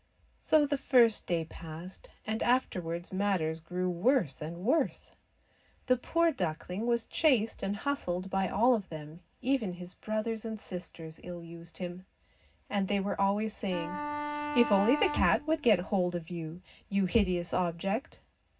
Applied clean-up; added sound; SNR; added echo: none; Bowed string instrument; 6 dB; reverberation time 0.4 s.